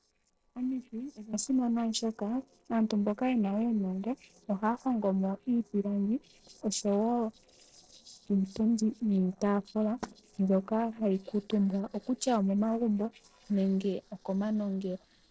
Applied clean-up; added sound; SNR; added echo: neural separator model SepFormer DNS4.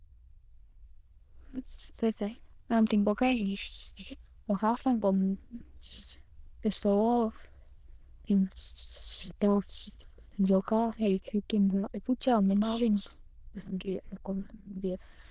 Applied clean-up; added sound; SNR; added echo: neural diffusion model UNIVERSE++.